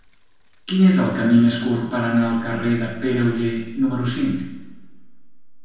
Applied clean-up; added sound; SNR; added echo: none; Mechanisms / Bicycle; 18 dB; reverberation time 0.9 s.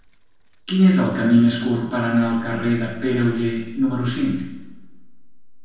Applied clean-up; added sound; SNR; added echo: neural separator model SepFormer DNS4.